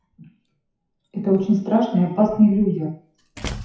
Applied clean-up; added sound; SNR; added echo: classical method WPE with log-MMSE.